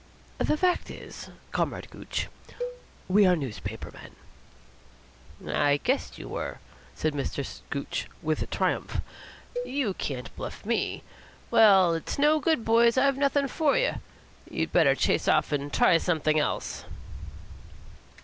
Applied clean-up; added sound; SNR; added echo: none; Cowbell; 13 dB; none.